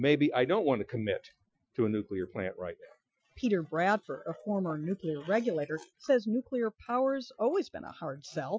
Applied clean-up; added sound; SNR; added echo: classical method Wiener filter.